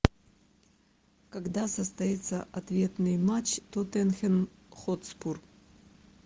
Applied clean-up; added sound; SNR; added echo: none; none; none; none.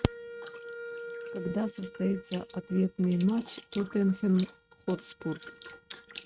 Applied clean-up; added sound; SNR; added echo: neural mask model RNNoise.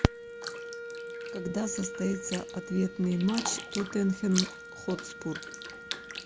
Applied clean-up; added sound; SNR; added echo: none; Wind instrument, woodwind instrument + Bathtub (filling or washing); 8 dB; none.